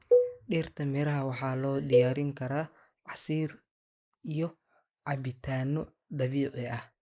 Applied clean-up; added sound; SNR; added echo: neural mask model Resemble Enhance denoiser.